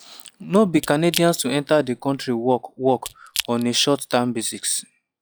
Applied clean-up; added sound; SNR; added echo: classical method log-MMSE.